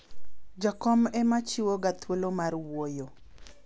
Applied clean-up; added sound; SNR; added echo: none; none; none; none.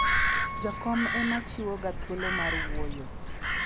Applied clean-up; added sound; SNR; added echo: none; Piano + Crow; -3 dB; none.